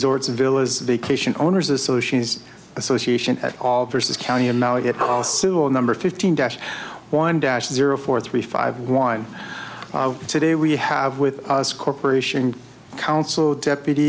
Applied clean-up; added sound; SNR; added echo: none; none; none; none.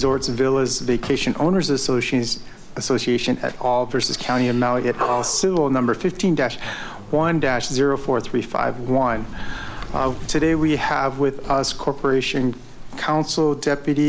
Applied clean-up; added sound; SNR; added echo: none; Sliding door; 11 dB; none.